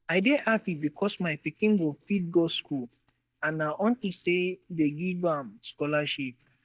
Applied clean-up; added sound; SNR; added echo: neural mask model DeepFilterNet 3.